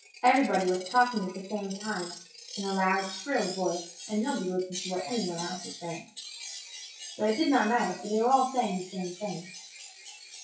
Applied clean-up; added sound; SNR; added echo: classical method WPE with log-MMSE.